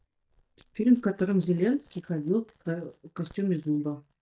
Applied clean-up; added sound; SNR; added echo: neural mask model DeepFilterNet 3.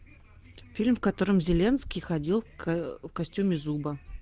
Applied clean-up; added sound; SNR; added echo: none; none; none; none.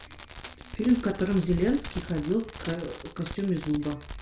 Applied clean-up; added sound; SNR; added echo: none; Fireworks; 12 dB; reverberation time 0.4 s.